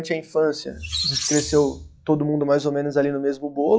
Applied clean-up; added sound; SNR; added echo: classical method log-MMSE.